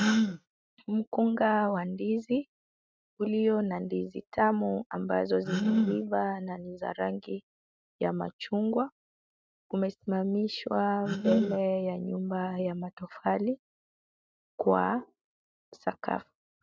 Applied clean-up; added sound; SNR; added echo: neural mask model RNNoise.